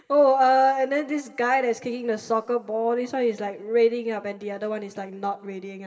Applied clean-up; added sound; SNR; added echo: none; none; none; reverberation time 2.9 s.